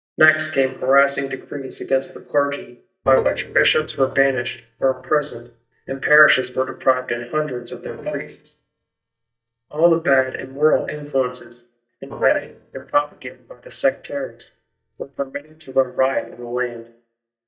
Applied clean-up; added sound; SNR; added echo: neural mask model DeepFilterNet 3.